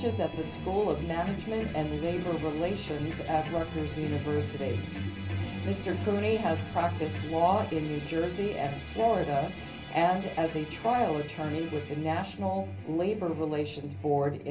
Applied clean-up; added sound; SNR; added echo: none; Musical instrument; 18 dB; reverberation time 0.3 s.